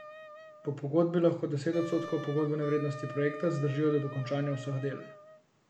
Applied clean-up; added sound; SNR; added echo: none; Wind instrument, woodwind instrument; 14 dB; none.